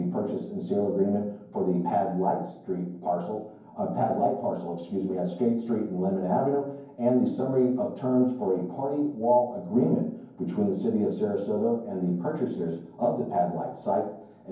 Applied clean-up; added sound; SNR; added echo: none; none; none; reverberation time 0.9 s.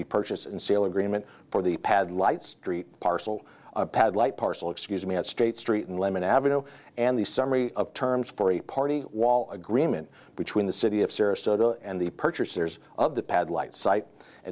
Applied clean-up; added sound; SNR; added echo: none; none; none; none.